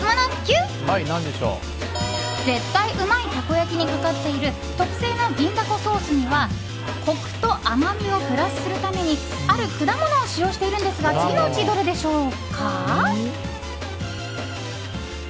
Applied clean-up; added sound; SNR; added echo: none; Acoustic guitar; 16 dB; none.